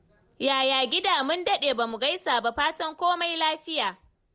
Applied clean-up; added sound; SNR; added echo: none; none; none; none.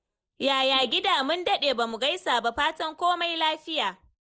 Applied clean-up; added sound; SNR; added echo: neural mask model Resemble Enhance denoiser.